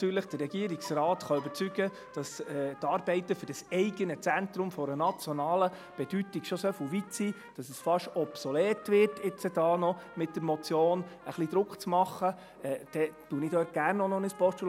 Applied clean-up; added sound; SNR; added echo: none; Trumpet + Bowed string instrument; 20 dB; none.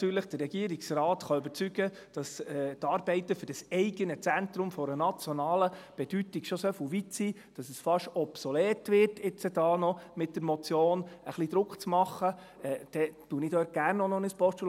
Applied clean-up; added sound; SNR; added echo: none; none; none; none.